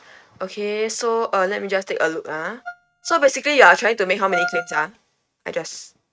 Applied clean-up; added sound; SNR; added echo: neural mask model RNNoise.